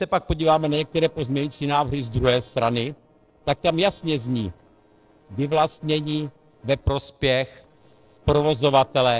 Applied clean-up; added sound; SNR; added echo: neural separator model SepFormer DNS4.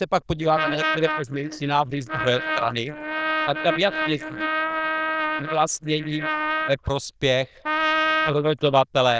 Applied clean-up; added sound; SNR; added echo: neural diffusion model UNIVERSE++.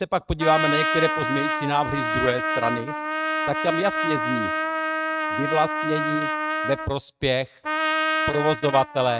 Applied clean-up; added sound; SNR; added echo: neural mask model RNNoise.